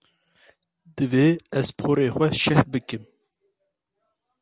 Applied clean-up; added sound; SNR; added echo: none; none; none; none.